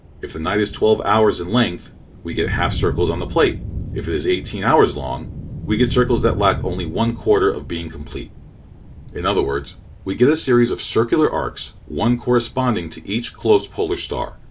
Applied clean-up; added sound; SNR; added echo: none; Thunder; 11 dB; reverberation time 0.2 s.